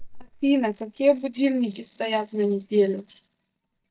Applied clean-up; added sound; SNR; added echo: neural mask model DeepFilterNet 3.